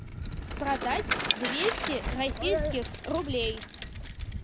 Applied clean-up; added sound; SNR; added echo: none; Bicycle; -1 dB; none.